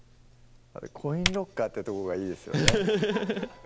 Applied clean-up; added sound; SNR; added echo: none; Typing; 5 dB; none.